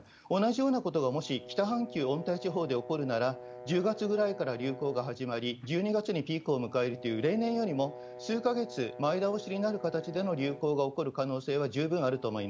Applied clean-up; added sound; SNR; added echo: none; Brass instrument; 16 dB; none.